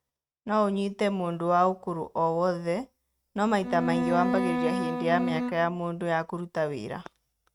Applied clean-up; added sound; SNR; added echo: neural mask model RNNoise.